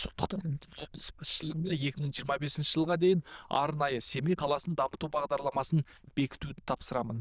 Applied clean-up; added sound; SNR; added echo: neural diffusion model UNIVERSE++.